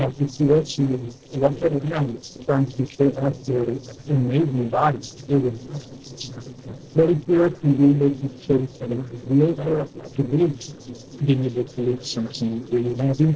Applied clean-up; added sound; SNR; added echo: neural separator model SepFormer DNS4.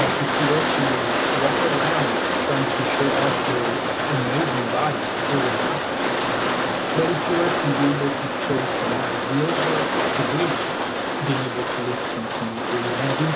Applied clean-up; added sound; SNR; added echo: none; Rain; -4 dB; none.